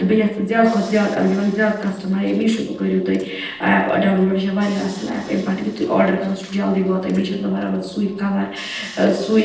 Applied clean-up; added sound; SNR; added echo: neural separator model SepFormer DNS4.